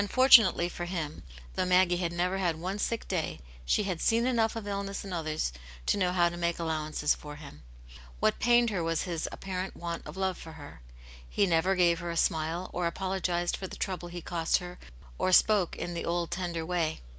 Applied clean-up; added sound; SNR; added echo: none; none; none; none.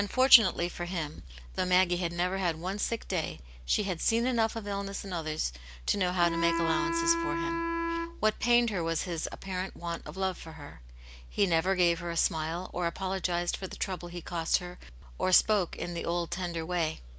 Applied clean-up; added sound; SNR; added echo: none; Wind instrument, woodwind instrument; 2 dB; none.